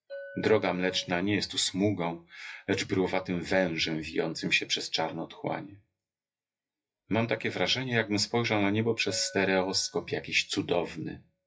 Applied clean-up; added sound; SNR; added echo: classical method WPE with log-MMSE.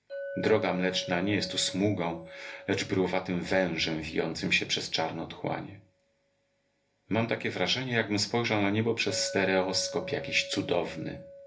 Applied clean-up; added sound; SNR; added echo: none; Chink, clink; 14 dB; reverberation time 0.3 s.